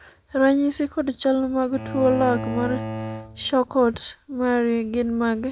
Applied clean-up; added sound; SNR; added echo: none; Bowed string instrument; 11 dB; none.